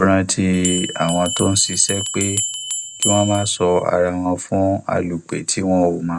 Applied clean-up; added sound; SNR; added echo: none; Bell; 6 dB; none.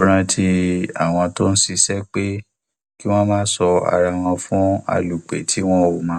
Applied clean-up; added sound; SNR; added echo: none; none; none; none.